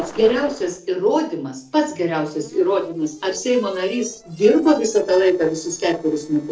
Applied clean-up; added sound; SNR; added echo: neural separator model SepFormer DNS4.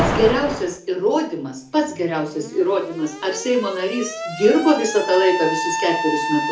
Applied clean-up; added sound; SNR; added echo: none; Alarm; 7 dB; reverberation time 0.4 s.